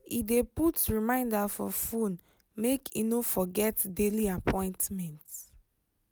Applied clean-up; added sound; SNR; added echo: none; none; none; none.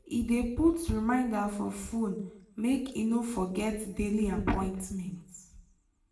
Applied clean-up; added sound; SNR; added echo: none; none; none; reverberation time 0.6 s.